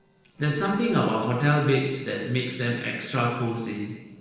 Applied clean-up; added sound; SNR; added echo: neural separator model SepFormer DNS4.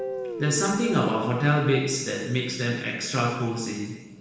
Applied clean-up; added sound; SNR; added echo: none; Guitar; 14 dB; reverberation time 1.0 s.